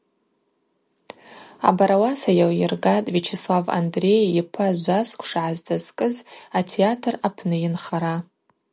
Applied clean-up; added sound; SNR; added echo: none; none; none; none.